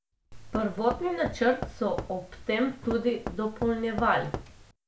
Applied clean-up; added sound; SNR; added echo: none; Knock / Wood; 11 dB; none.